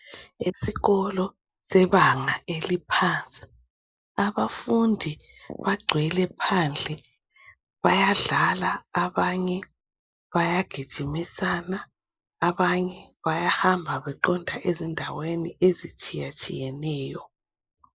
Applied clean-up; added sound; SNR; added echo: neural mask model Resemble Enhance denoiser.